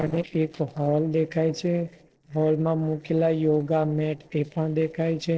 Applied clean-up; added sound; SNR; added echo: neural separator model SepFormer DNS4.